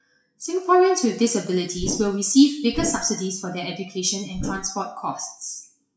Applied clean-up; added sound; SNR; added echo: classical method WPE with log-MMSE.